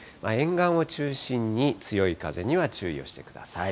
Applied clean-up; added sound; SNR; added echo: none; none; none; none.